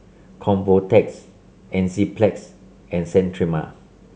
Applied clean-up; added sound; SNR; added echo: none; none; none; none.